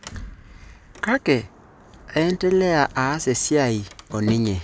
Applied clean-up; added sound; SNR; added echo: none; Sliding door; 18 dB; none.